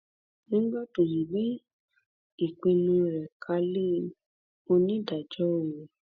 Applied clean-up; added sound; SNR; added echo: none; none; none; none.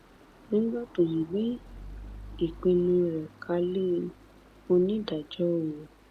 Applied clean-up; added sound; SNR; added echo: none; Stream; 19 dB; none.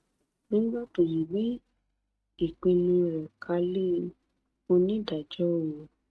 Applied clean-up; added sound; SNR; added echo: neural mask model RNNoise.